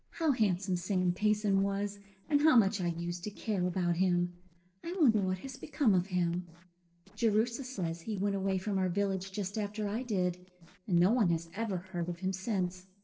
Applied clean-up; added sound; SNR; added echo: neural separator model SepFormer DNS4.